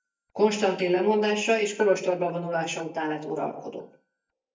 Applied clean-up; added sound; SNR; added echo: neural mask model DeepFilterNet 3.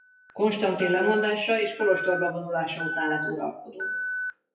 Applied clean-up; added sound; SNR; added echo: classical method WPE with log-MMSE.